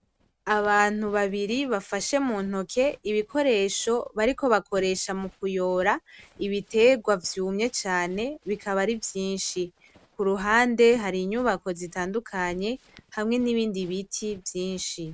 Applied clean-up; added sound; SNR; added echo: neural mask model RNNoise.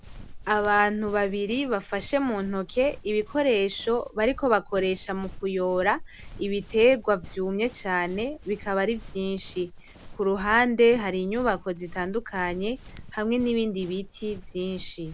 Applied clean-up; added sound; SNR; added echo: none; Run; 16 dB; none.